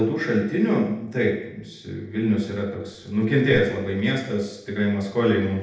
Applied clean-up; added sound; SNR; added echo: neural separator model SepFormer DNS4.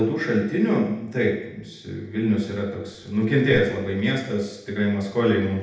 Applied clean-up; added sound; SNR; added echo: none; Whoosh, swoosh, swish; 13 dB; reverberation time 0.8 s.